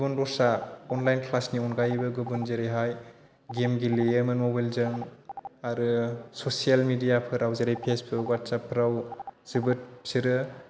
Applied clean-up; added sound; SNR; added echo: none; Telephone; 17 dB; none.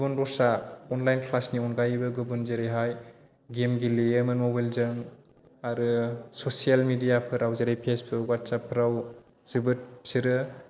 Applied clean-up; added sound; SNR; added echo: neural separator model SepFormer DNS4.